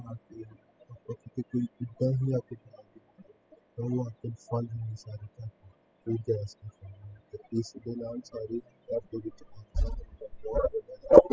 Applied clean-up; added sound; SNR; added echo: classical method spectral subtraction.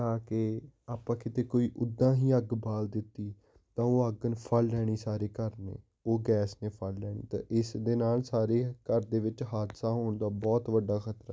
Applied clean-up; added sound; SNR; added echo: none; none; none; none.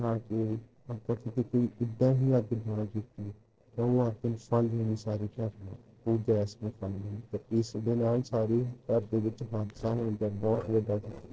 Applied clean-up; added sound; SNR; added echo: neural separator model SepFormer DNS4.